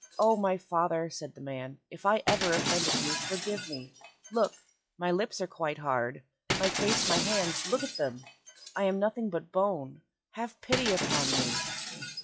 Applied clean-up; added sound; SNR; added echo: classical method log-MMSE.